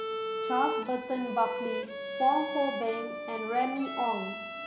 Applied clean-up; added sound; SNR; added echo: none; Bowed string instrument; 4 dB; none.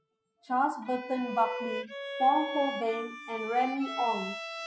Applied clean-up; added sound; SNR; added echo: classical method Wiener filter.